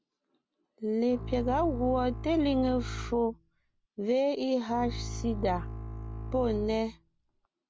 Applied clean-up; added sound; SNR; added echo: none; Bowed string instrument; 8 dB; none.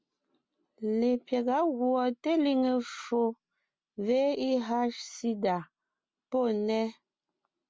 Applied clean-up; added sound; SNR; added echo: none; none; none; none.